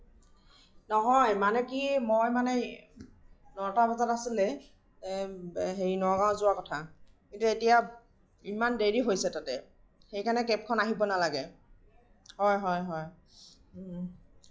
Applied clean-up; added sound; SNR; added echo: classical method log-MMSE.